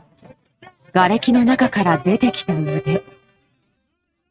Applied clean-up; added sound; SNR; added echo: neural mask model RNNoise.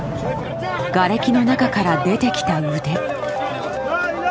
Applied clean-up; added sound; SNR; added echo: none; none; none; none.